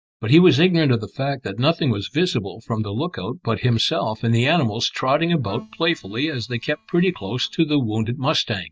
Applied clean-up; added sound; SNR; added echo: neural mask model DeepFilterNet 3.